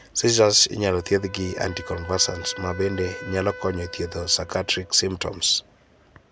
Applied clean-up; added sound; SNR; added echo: none; Wind instrument, woodwind instrument; 17 dB; none.